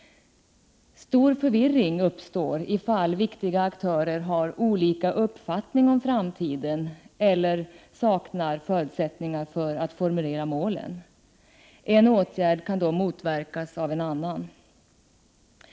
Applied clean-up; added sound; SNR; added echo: none; none; none; none.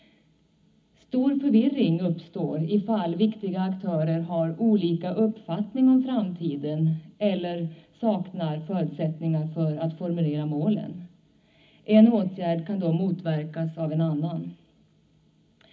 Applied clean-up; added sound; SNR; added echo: none; none; none; reverberation time 0.4 s.